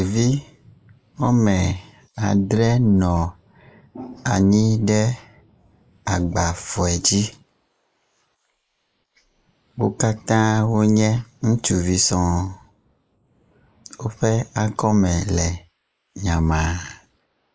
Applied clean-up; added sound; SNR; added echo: neural mask model Resemble Enhance denoiser.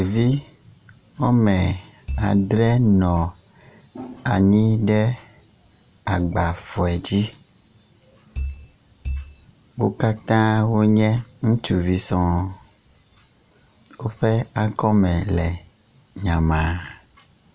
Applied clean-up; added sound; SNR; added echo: none; Marimba, xylophone / Wood; 7 dB; none.